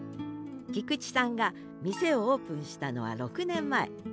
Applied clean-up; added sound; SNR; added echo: none; none; none; none.